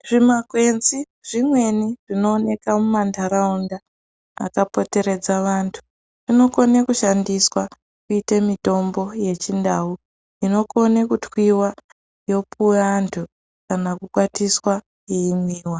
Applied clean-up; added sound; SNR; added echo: none; none; none; none.